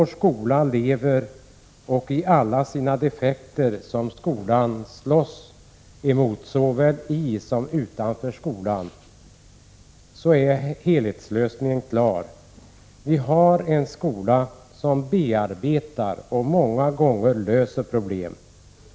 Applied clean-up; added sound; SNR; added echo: none; none; none; none.